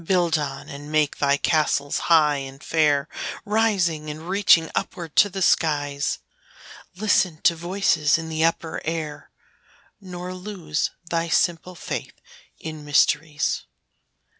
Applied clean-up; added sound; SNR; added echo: none; none; none; none.